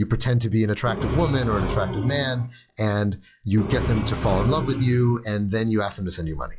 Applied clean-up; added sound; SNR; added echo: classical method log-MMSE.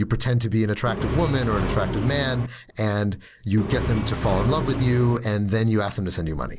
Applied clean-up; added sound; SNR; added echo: none; Accelerating, revving, vroom; 3 dB; none.